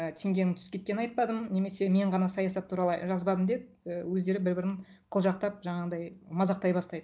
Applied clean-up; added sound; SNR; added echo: none; none; none; none.